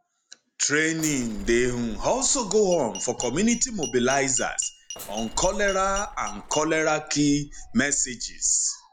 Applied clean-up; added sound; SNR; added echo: none; Glass + Bus / Engine; 12 dB; none.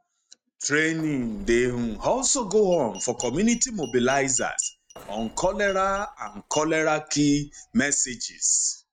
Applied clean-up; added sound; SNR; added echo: neural mask model RNNoise.